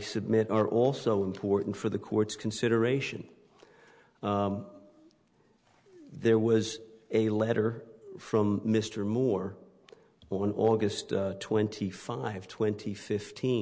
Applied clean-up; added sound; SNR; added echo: none; none; none; none.